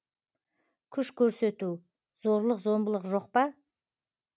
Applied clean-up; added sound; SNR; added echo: none; none; none; none.